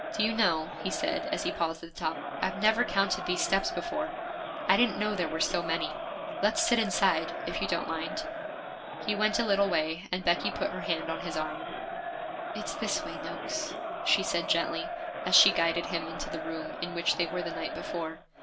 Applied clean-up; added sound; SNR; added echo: none; Crowd; 5 dB; reverberation time 0.2 s.